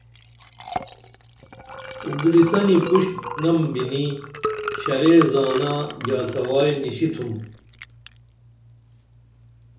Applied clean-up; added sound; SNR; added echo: none; Liquid; 10 dB; reverberation time 0.7 s.